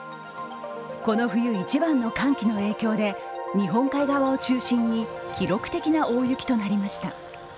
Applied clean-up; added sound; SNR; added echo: none; none; none; none.